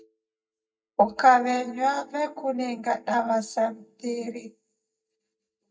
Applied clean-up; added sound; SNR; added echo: neural mask model DeepFilterNet 3.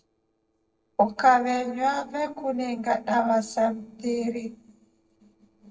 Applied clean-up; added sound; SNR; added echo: neural separator model SepFormer DNS4.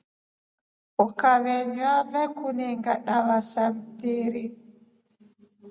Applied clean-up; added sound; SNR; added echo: none; none; none; none.